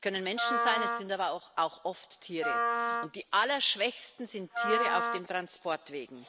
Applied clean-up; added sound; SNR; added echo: none; Wind instrument, woodwind instrument; 1 dB; none.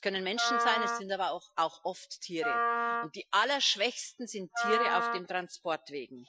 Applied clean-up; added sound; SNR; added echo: classical method Wiener filter.